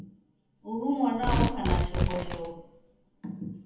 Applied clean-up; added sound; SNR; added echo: none; Tearing; -2 dB; reverberation time 1.1 s.